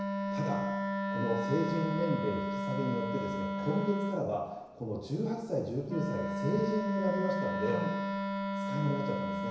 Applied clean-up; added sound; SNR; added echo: none; Wind instrument, woodwind instrument; 0 dB; reverberation time 1.0 s.